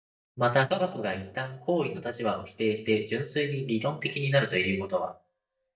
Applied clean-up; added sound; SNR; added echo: neural mask model DeepFilterNet 3.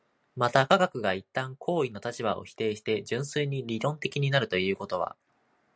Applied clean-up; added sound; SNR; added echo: none; none; none; none.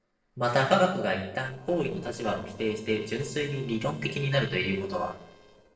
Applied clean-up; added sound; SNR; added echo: neural separator model SepFormer DNS4.